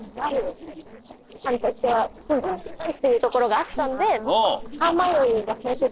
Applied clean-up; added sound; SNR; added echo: neural separator model SepFormer DNS4.